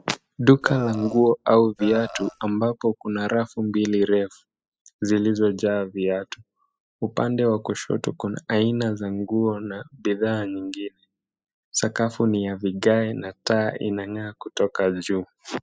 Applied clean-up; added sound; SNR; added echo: classical method spectral subtraction.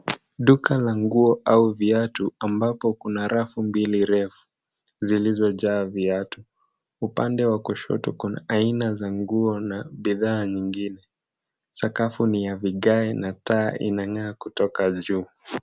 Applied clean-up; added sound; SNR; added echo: none; none; none; none.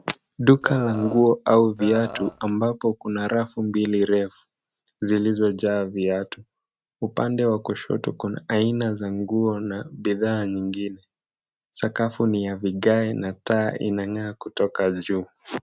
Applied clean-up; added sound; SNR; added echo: neural mask model RNNoise.